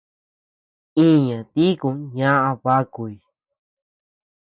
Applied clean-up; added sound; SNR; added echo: none; none; none; none.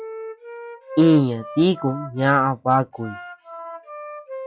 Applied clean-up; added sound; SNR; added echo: classical method log-MMSE.